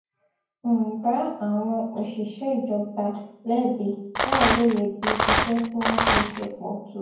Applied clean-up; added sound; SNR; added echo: none; Rattle; -2 dB; reverberation time 0.9 s.